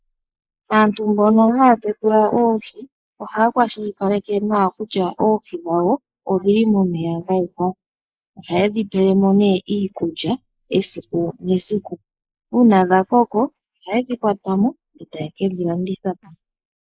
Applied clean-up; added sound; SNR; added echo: neural mask model Resemble Enhance denoiser.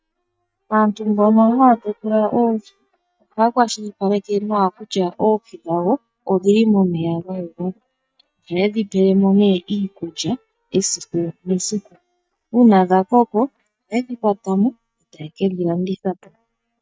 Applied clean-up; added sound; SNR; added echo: neural mask model DeepFilterNet 3.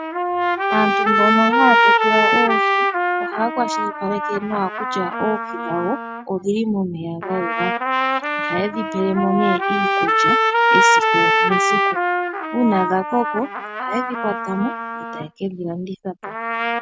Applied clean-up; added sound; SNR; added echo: none; Trumpet; -4 dB; none.